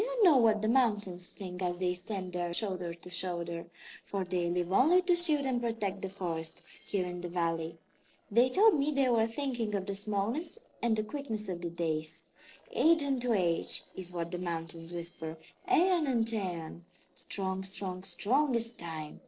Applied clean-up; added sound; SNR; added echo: neural separator model SepFormer DNS4.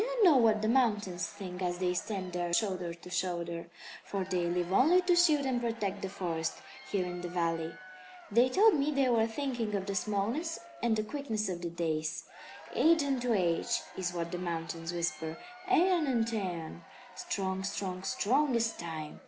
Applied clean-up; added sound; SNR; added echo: none; Applause / Crowd / Cheering; 20 dB; none.